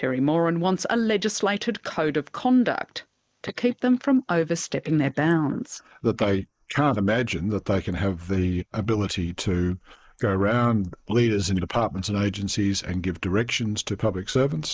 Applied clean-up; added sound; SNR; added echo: neural mask model Resemble Enhance denoiser.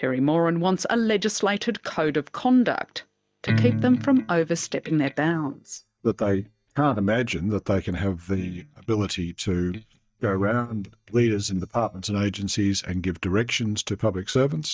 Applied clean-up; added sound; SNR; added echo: neural mask model DeepFilterNet 3.